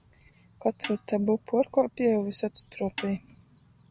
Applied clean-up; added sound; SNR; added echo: none; Snare drum; 13 dB; none.